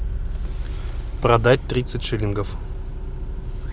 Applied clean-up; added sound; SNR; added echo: none; none; none; none.